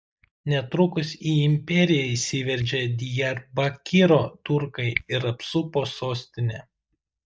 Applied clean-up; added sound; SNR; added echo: neural mask model DeepFilterNet 3.